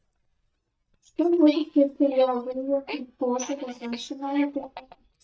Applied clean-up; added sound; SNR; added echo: neural mask model DeepFilterNet 3.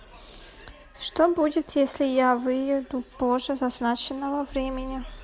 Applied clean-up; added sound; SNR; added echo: none; none; none; none.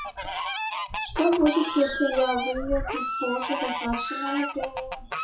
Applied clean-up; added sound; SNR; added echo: classical method WPE with log-MMSE.